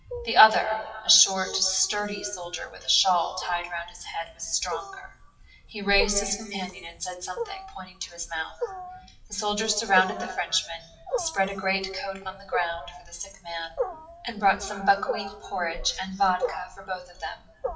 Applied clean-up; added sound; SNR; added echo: classical method WPE with log-MMSE.